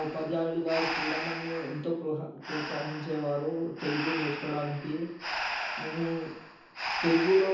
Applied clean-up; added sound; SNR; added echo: none; Breathing; 6 dB; reverberation time 0.7 s.